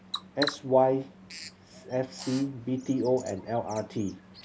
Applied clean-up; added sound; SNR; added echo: none; Bird vocalization, bird call, bird song; 13 dB; none.